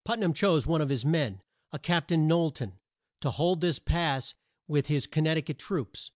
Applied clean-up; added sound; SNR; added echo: none; none; none; none.